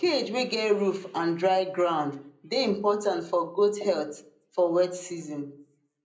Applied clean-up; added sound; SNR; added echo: none; none; none; reverberation time 0.5 s.